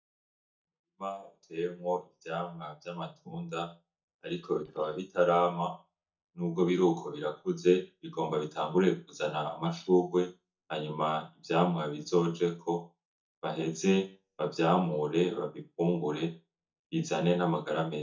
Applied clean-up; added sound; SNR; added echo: neural mask model DeepFilterNet 3.